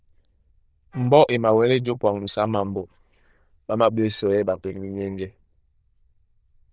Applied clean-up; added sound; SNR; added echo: neural diffusion model UNIVERSE++.